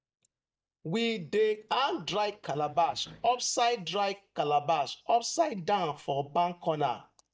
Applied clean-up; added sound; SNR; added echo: neural mask model DeepFilterNet 3.